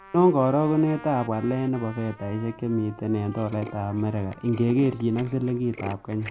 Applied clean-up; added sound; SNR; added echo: none; Trumpet + Tools; 19 dB; none.